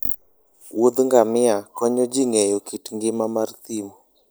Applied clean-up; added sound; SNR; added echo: neural mask model Resemble Enhance denoiser.